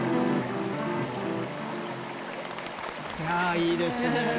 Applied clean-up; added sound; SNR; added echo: none; Stream; 8 dB; none.